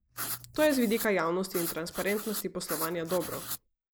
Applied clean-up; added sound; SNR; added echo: neural mask model Resemble Enhance denoiser.